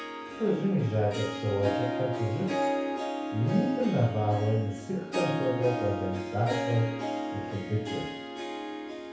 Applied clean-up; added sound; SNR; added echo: none; Harp; 4 dB; reverberation time 0.6 s.